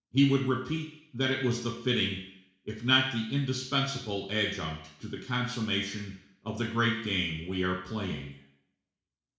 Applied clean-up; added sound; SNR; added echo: none; none; none; reverberation time 0.7 s.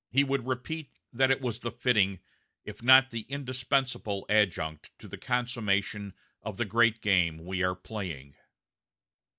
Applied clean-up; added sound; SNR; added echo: none; none; none; none.